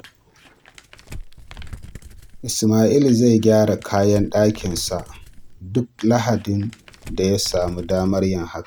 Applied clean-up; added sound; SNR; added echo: none; Crumpling, crinkling; 17 dB; none.